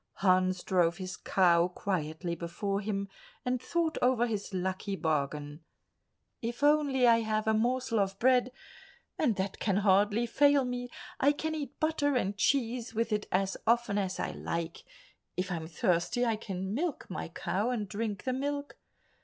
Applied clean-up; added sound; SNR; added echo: none; none; none; none.